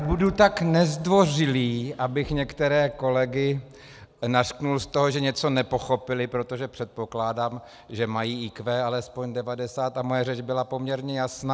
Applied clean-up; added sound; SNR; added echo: none; none; none; none.